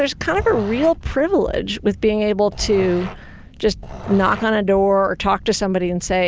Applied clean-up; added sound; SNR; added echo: none; Growling; 15 dB; none.